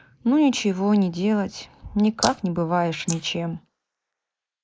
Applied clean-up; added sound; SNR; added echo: neural mask model Resemble Enhance denoiser.